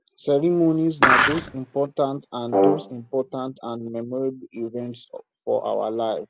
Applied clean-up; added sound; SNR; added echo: none; Brass instrument + Skateboard; -4 dB; none.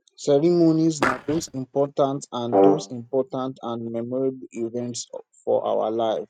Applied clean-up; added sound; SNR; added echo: neural mask model RNNoise.